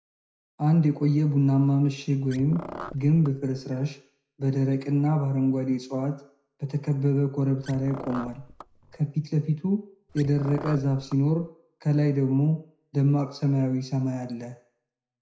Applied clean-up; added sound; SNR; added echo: none; Car; 15 dB; reverberation time 0.5 s.